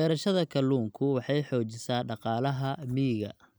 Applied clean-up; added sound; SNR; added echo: none; none; none; none.